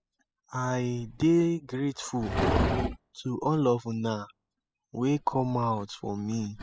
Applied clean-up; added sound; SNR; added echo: classical method spectral subtraction.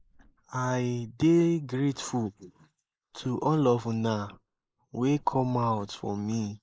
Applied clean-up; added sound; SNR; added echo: neural mask model Resemble Enhance denoiser.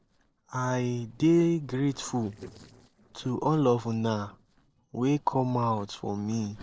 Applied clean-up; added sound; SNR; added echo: neural separator model SepFormer DNS4.